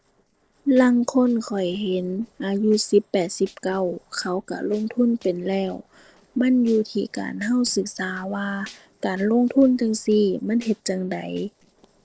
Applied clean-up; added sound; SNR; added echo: neural separator model SepFormer DNS4.